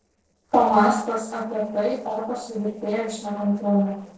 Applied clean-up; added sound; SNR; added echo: neural separator model SepFormer DNS4.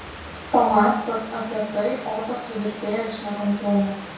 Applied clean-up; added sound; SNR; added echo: none; Stream / Liquid; 14 dB; reverberation time 0.6 s.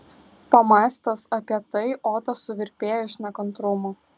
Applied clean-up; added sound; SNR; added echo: none; none; none; none.